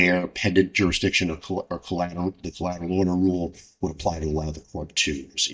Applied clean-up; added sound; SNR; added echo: neural mask model DeepFilterNet 3.